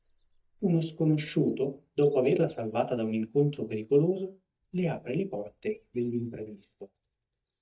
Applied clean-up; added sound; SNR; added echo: neural mask model DeepFilterNet 3.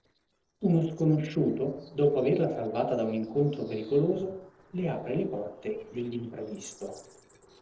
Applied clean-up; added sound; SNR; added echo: neural separator model SepFormer DNS4.